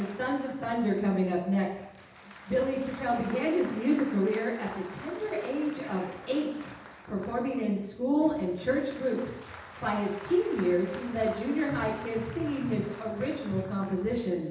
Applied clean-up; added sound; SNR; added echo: none; Applause; 18 dB; reverberation time 0.9 s.